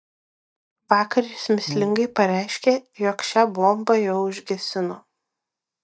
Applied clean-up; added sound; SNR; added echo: neural mask model DeepFilterNet 3.